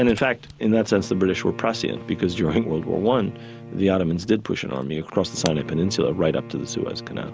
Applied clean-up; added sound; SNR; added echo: none; Camera + Bowed string instrument; 15 dB; none.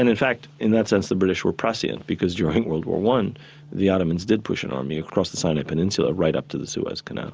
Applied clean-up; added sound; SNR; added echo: none; none; none; none.